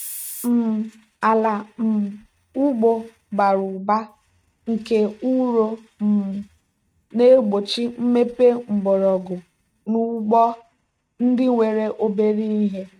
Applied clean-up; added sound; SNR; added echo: neural mask model RNNoise.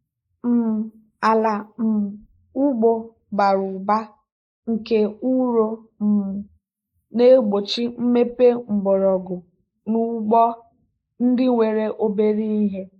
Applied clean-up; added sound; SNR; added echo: neural mask model Resemble Enhance denoiser.